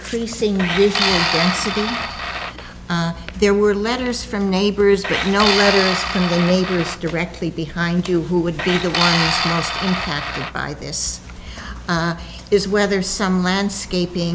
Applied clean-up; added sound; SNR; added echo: none; Tools; 4 dB; none.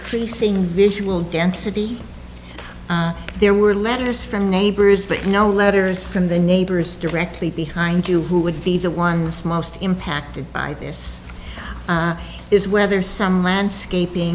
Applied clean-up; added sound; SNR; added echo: none; none; none; none.